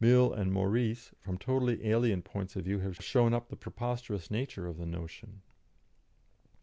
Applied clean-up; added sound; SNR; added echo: none; none; none; none.